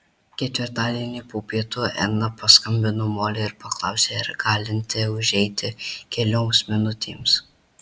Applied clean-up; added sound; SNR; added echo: none; none; none; none.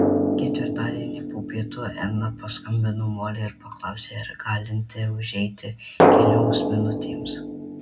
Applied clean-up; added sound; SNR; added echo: none; Drum; -3 dB; reverberation time 0.3 s.